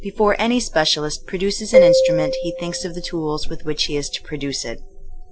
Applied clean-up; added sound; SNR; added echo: none; Marimba, xylophone; -3 dB; none.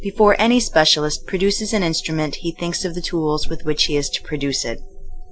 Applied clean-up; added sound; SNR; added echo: none; none; none; none.